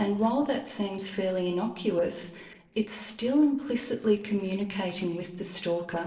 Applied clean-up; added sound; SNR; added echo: neural separator model SepFormer DNS4.